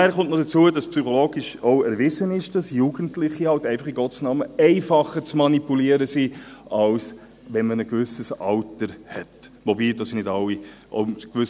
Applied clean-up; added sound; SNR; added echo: none; none; none; none.